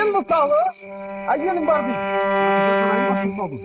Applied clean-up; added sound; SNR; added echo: neural mask model RNNoise.